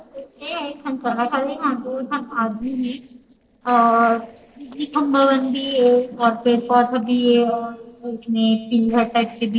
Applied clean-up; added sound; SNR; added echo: neural separator model SepFormer DNS4.